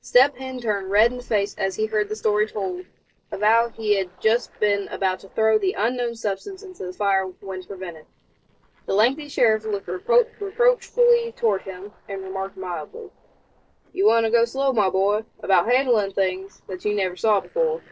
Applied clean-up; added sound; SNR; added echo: neural separator model SepFormer DNS4.